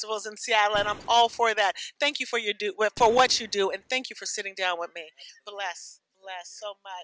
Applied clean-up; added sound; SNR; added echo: none; Boom; 18 dB; none.